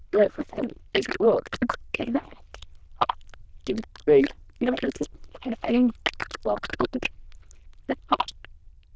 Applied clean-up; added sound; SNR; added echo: neural diffusion model UNIVERSE++.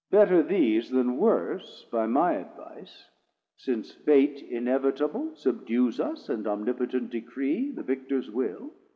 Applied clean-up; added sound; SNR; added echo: none; none; none; none.